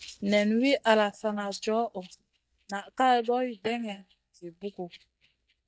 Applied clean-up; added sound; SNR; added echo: neural mask model DeepFilterNet 3.